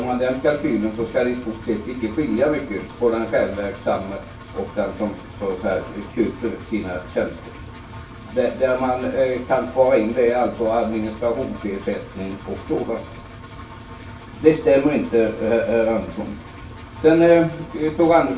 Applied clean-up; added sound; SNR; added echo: none; Engine; 16 dB; reverberation time 0.2 s.